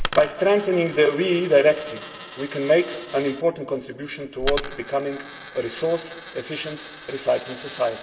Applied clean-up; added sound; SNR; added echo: none; Coin (dropping); 12 dB; reverberation time 2.5 s.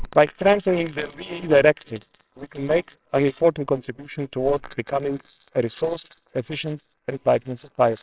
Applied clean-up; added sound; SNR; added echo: neural separator model SepFormer WHAMR!.